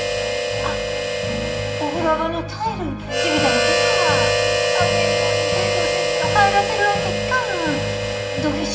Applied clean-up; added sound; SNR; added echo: none; Harmonica; -2 dB; reverberation time 0.8 s.